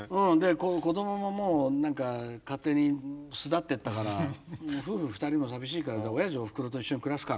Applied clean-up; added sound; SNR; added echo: none; none; none; none.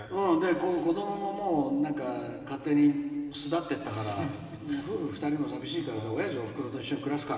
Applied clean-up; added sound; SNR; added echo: none; none; none; reverberation time 2.7 s.